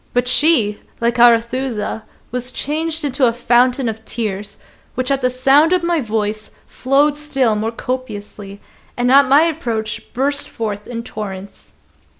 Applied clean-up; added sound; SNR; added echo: none; none; none; none.